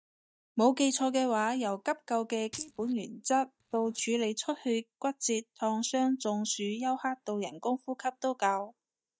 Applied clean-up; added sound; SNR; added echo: neural mask model DeepFilterNet 3.